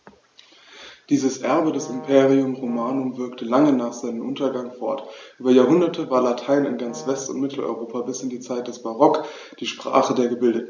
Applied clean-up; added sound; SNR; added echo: none; Brass instrument; 18 dB; none.